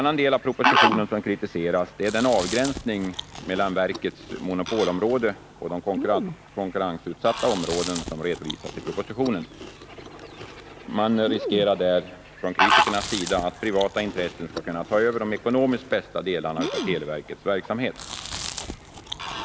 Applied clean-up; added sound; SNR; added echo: none; Fowl + Chewing, mastication; 5 dB; none.